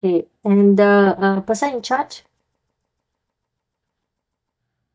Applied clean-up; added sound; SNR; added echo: neural mask model DeepFilterNet 3.